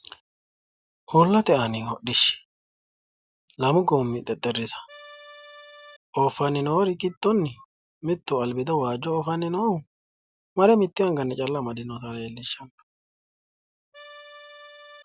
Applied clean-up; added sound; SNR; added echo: none; Accordion; 18 dB; none.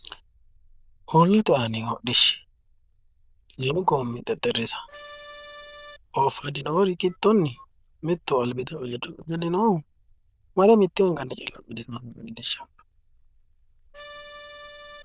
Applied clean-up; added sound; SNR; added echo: neural diffusion model UNIVERSE++.